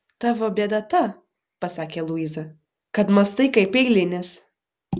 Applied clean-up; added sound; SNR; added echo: none; none; none; none.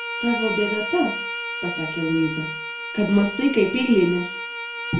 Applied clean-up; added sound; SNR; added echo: none; Bowed string instrument; 6 dB; reverberation time 0.3 s.